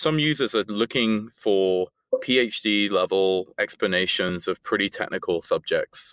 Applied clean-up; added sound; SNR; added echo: neural mask model Resemble Enhance denoiser.